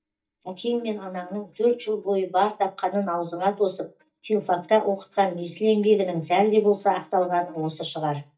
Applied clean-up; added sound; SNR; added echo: neural mask model DeepFilterNet 3.